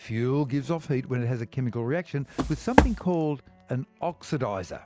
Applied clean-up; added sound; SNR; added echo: none; Walk, footsteps; -4 dB; none.